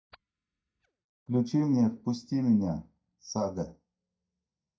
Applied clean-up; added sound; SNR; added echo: neural mask model DeepFilterNet 3.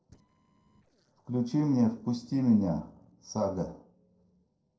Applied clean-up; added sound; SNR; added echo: neural separator model SepFormer DNS4.